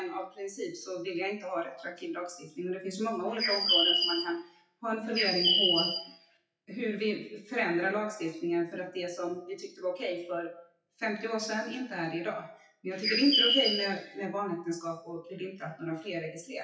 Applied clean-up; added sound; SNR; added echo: classical method WPE with log-MMSE.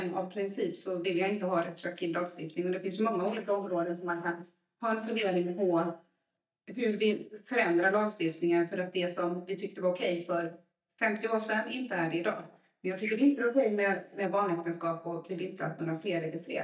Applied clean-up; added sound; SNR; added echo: neural mask model DeepFilterNet 3.